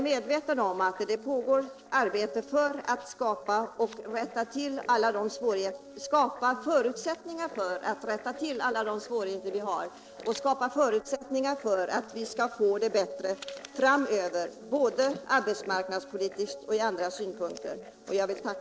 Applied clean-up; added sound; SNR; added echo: neural separator model SepFormer DNS4.